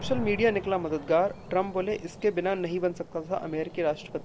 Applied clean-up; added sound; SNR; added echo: none; Fireworks; 15 dB; none.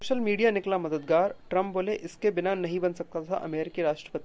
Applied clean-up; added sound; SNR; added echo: none; none; none; none.